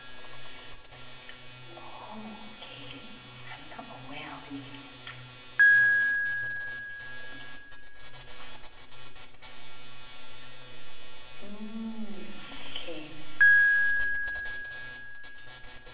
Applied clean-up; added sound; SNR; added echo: none; Piano; -3 dB; reverberation time 0.8 s.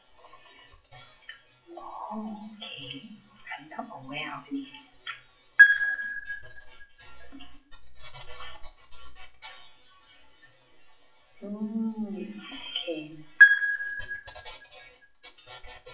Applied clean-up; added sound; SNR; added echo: classical method WPE with log-MMSE.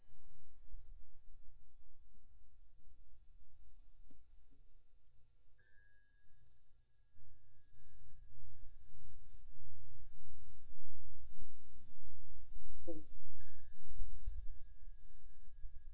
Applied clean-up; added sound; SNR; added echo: neural mask model DeepFilterNet 3.